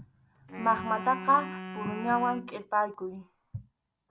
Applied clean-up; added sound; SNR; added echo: none; Wind instrument, woodwind instrument; 11 dB; none.